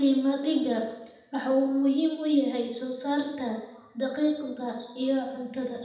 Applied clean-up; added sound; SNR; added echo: none; none; none; reverberation time 0.8 s.